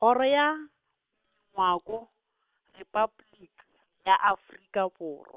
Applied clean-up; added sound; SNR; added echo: neural separator model SepFormer WHAM!.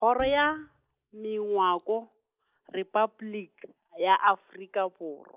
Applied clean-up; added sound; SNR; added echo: neural mask model DeepFilterNet 3.